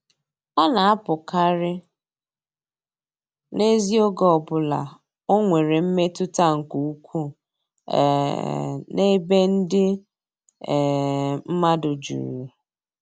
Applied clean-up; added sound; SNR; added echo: none; none; none; none.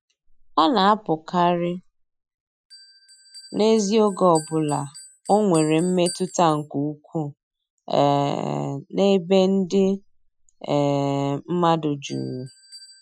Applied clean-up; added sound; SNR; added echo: classical method Wiener filter.